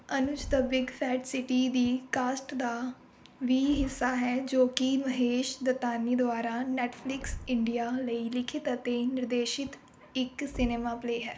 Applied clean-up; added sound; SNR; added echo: none; Thump, thud; 17 dB; none.